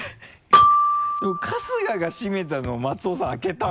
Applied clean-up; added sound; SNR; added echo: none; Glockenspiel; -5 dB; none.